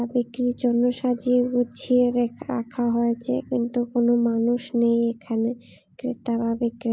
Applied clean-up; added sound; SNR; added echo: none; none; none; none.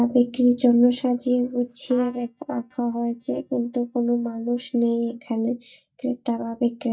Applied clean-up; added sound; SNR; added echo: neural mask model DeepFilterNet 3.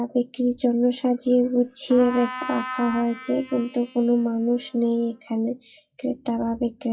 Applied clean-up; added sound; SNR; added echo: classical method WPE with log-MMSE.